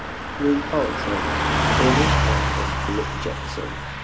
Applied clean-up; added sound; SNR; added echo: none; Car passing by / Truck; -4 dB; none.